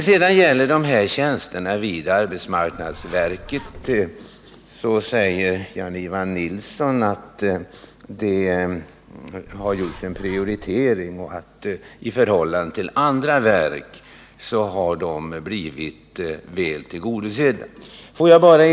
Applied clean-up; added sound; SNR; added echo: none; Bird; 18 dB; none.